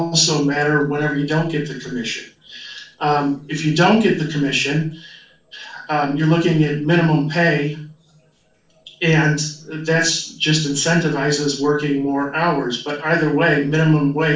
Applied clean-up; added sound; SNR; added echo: none; none; none; reverberation time 0.4 s.